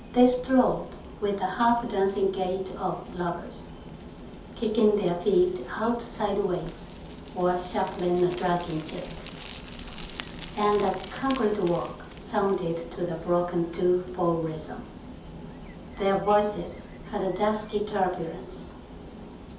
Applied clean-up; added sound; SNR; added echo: none; Bicycle; 18 dB; reverberation time 0.5 s.